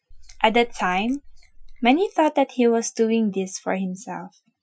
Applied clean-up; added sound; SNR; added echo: classical method Wiener filter.